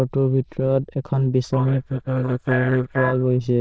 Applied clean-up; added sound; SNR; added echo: neural diffusion model UNIVERSE++.